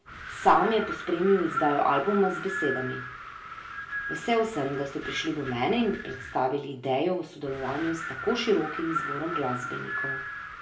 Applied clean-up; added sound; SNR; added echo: none; Wind; 8 dB; reverberation time 0.2 s.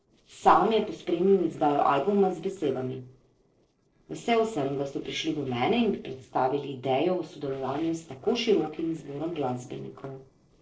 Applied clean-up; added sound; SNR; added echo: neural separator model SepFormer DNS4.